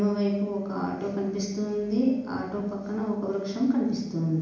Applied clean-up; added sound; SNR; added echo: none; none; none; reverberation time 1.0 s.